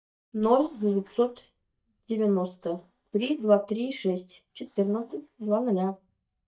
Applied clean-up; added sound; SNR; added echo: neural mask model DeepFilterNet 3.